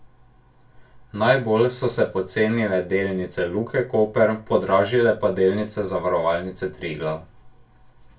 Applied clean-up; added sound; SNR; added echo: none; none; none; reverberation time 0.2 s.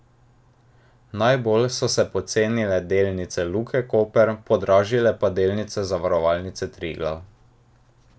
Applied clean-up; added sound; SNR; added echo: none; none; none; none.